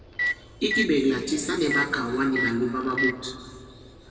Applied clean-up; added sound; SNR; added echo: none; Microwave oven; 5 dB; reverberation time 2.3 s.